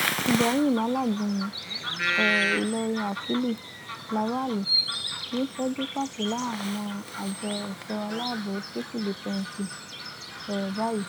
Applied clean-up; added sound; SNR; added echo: none; Bird vocalization, bird call, bird song; 2 dB; none.